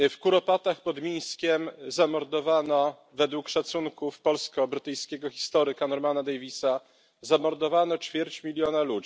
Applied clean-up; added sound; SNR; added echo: none; none; none; none.